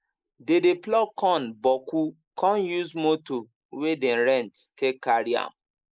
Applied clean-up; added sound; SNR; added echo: neural mask model Resemble Enhance denoiser.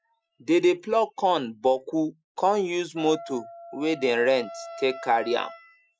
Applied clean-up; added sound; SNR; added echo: classical method Wiener filter.